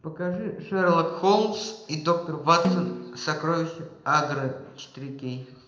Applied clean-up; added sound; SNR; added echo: none; Snare drum; 6 dB; reverberation time 0.7 s.